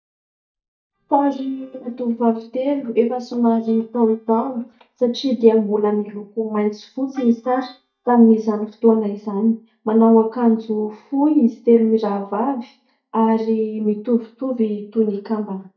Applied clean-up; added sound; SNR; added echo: neural mask model DeepFilterNet 3.